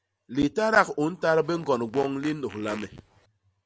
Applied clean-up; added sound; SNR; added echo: none; Fart; 18 dB; none.